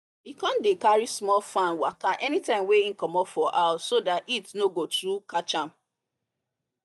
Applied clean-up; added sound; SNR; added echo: neural mask model DeepFilterNet 3.